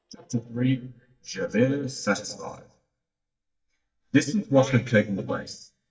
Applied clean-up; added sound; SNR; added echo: neural mask model DeepFilterNet 3.